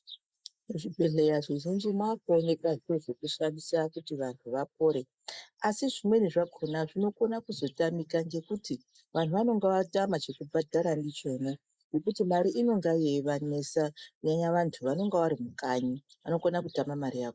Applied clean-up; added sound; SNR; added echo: neural mask model Resemble Enhance denoiser.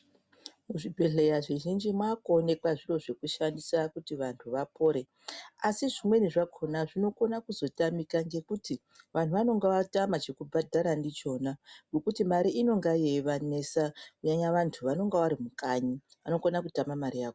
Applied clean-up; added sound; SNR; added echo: none; none; none; none.